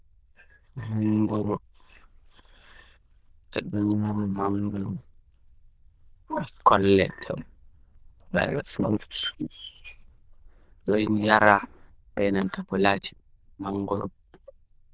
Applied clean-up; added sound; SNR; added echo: neural diffusion model UNIVERSE++.